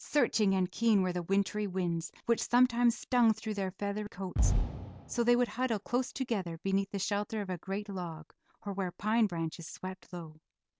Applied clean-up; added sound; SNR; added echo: none; Fireworks; 4 dB; none.